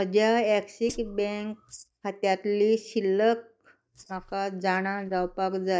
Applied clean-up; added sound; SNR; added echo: neural mask model DeepFilterNet 3.